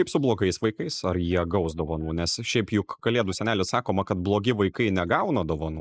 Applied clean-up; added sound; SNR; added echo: neural mask model Resemble Enhance denoiser.